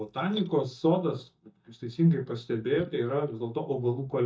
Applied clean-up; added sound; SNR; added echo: neural mask model DeepFilterNet 3.